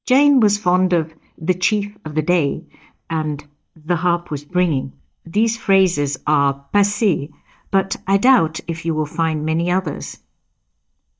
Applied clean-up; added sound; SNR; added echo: neural mask model DeepFilterNet 3.